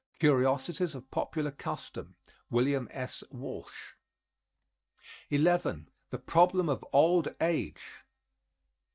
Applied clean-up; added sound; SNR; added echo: neural mask model DeepFilterNet 3.